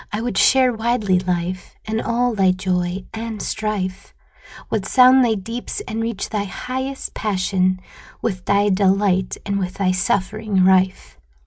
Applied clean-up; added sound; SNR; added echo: none; none; none; none.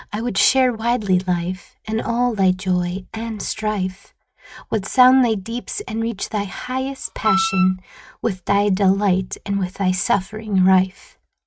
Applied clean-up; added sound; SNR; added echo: neural mask model RNNoise.